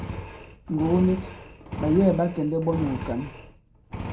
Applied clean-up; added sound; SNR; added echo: none; Engine; 9 dB; reverberation time 0.2 s.